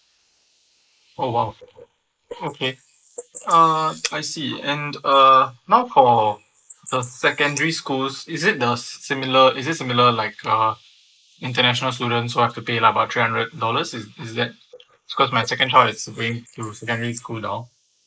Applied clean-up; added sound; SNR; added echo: neural mask model Resemble Enhance denoiser.